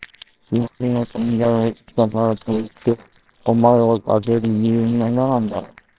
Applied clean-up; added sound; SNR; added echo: neural separator model SepFormer WHAMR!.